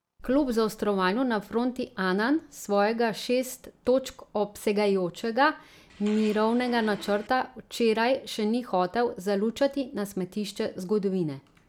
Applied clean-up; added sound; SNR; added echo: none; Fart; 18 dB; none.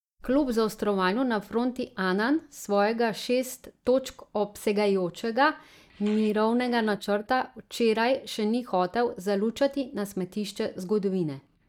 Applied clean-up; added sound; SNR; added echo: neural mask model DeepFilterNet 3.